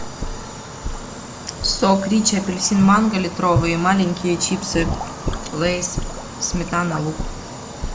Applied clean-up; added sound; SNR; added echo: none; Sink (filling or washing) / Gurgling / Liquid; 9 dB; none.